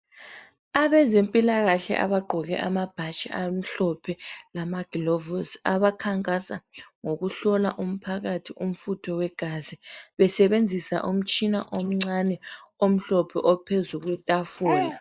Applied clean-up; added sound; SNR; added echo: neural mask model Resemble Enhance denoiser.